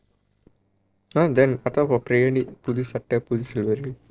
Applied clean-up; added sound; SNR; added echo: neural separator model SepFormer DNS4.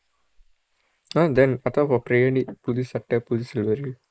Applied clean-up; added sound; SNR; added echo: neural mask model Resemble Enhance denoiser.